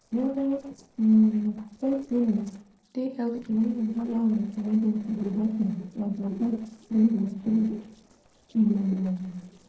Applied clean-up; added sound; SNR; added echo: neural separator model SepFormer DNS4.